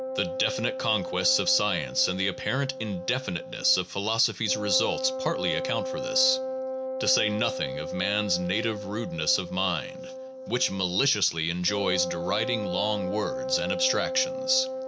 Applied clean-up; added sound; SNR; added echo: none; Wind instrument, woodwind instrument; 5 dB; none.